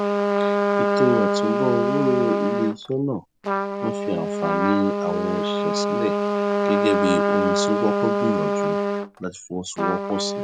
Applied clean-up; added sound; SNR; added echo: none; Trumpet; -4 dB; none.